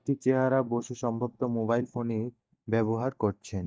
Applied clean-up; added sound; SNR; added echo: neural mask model DeepFilterNet 3.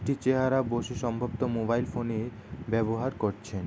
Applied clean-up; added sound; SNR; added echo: none; none; none; none.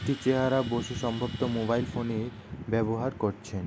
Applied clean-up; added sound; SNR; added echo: none; Drill; 19 dB; none.